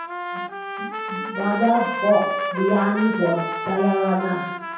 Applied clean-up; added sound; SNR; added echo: none; Trumpet; 6 dB; reverberation time 0.7 s.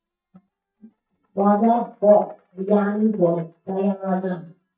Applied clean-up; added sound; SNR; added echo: neural mask model DeepFilterNet 3.